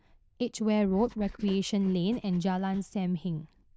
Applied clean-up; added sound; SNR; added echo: neural diffusion model UNIVERSE++.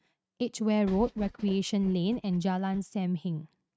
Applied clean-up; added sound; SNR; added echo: neural mask model RNNoise.